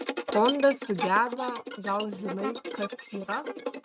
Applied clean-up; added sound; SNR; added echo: neural mask model RNNoise.